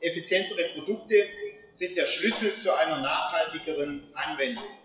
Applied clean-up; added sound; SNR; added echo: classical method WPE with log-MMSE.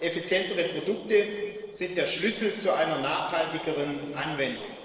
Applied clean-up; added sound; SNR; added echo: neural separator model SepFormer DNS4.